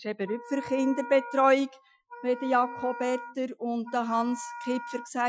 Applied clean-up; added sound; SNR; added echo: classical method Wiener filter.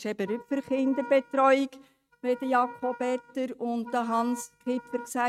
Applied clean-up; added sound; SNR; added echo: neural mask model RNNoise.